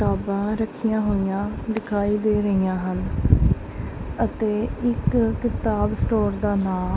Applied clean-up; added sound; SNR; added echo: none; none; none; none.